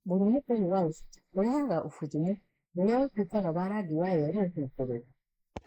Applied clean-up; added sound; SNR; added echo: neural mask model Resemble Enhance denoiser.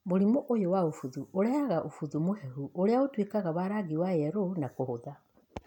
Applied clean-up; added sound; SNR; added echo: none; none; none; none.